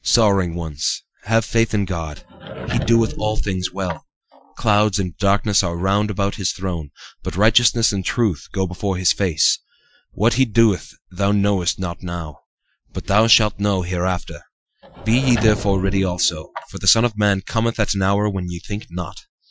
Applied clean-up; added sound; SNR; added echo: classical method Wiener filter.